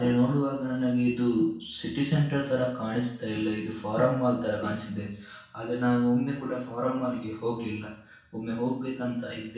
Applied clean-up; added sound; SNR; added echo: none; none; none; reverberation time 0.6 s.